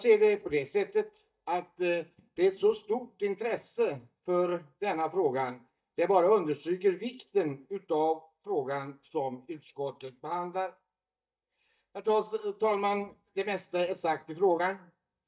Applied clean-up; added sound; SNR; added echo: neural mask model DeepFilterNet 3.